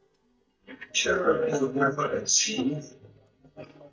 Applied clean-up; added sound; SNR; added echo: neural mask model DeepFilterNet 3.